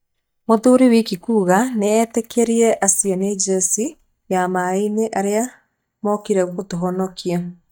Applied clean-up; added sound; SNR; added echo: neural mask model DeepFilterNet 3.